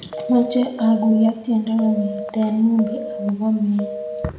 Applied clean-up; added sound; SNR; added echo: none; Telephone; 11 dB; reverberation time 0.7 s.